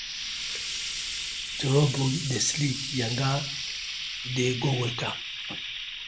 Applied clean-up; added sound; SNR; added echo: none; Frying (food); 4 dB; none.